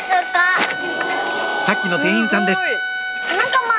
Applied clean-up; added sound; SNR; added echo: none; Wind instrument, woodwind instrument; 4 dB; none.